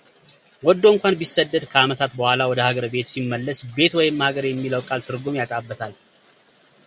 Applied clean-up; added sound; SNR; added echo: none; none; none; none.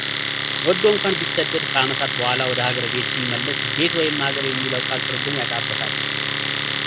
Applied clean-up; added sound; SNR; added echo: none; Domestic sounds, home sounds; -1 dB; none.